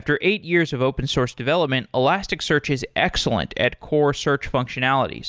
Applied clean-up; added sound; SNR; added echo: none; none; none; none.